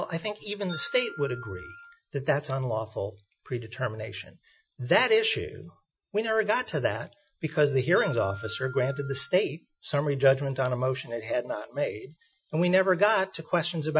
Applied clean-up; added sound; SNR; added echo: classical method Wiener filter.